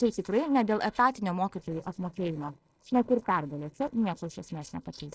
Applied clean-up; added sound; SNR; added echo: neural separator model SepFormer DNS4.